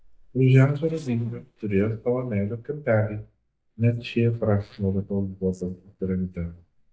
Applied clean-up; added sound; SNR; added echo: neural mask model DeepFilterNet 3.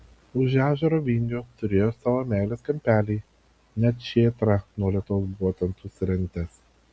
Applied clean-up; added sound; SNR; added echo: none; none; none; none.